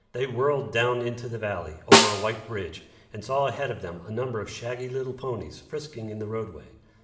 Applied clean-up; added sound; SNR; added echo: none; Snare drum; -5 dB; reverberation time 1.4 s.